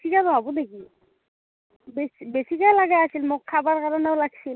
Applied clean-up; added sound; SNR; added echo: none; none; none; none.